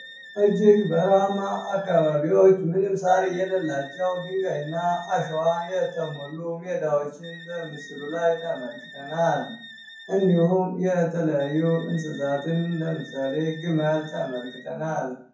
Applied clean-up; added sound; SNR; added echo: none; Wind instrument, woodwind instrument; 20 dB; reverberation time 0.6 s.